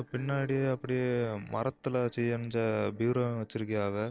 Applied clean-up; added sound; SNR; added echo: neural separator model SepFormer DNS4.